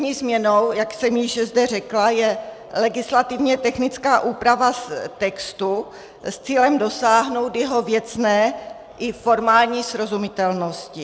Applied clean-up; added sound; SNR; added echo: none; none; none; none.